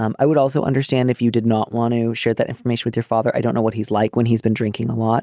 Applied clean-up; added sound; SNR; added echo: none; none; none; none.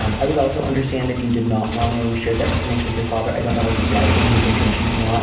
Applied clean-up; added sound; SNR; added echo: none; Motorcycle / Engine; 2 dB; reverberation time 0.8 s.